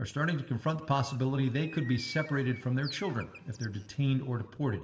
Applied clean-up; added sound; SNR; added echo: none; Bird; 18 dB; reverberation time 1.9 s.